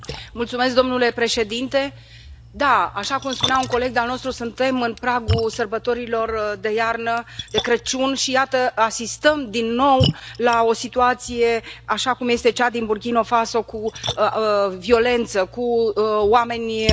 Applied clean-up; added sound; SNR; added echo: none; Splash, splatter; 11 dB; none.